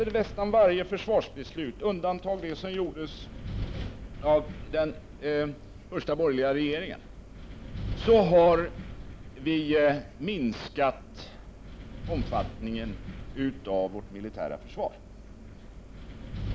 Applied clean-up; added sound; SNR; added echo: none; Wind; 11 dB; none.